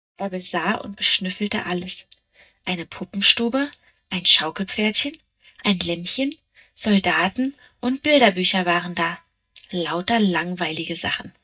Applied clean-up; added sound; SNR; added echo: neural mask model DeepFilterNet 3.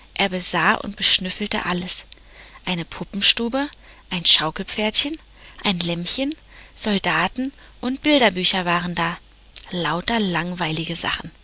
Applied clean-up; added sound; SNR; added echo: none; none; none; none.